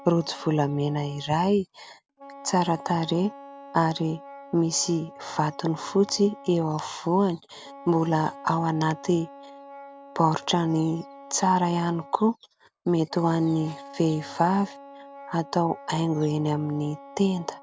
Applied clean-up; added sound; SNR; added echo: none; Wind instrument, woodwind instrument; 19 dB; none.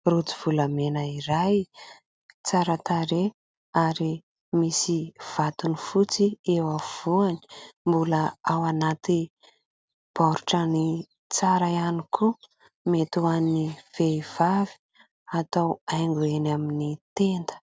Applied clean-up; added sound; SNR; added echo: none; none; none; none.